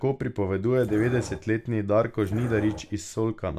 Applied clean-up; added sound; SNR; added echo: none; Dog; 14 dB; none.